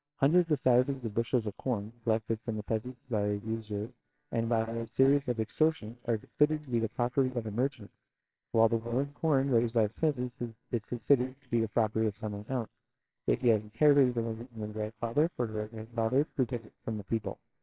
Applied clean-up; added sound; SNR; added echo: neural separator model SepFormer WHAMR!.